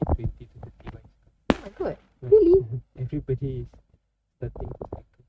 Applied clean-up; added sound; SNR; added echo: neural mask model RNNoise.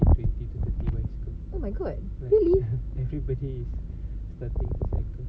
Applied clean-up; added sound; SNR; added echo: none; none; none; none.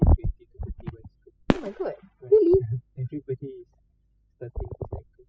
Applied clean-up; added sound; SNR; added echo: classical method spectral subtraction.